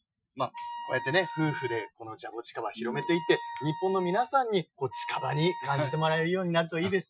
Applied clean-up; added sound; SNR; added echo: classical method Wiener filter.